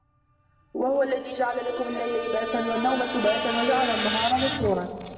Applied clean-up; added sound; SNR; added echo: none; Screech; 5 dB; reverberation time 1.7 s.